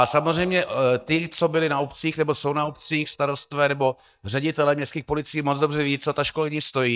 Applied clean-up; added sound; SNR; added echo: neural mask model DeepFilterNet 3.